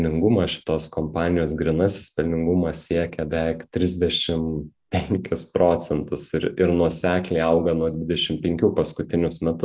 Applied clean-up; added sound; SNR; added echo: none; none; none; none.